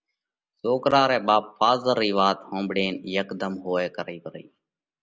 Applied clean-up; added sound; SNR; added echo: none; none; none; none.